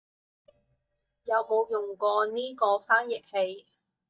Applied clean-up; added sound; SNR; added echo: neural mask model DeepFilterNet 3.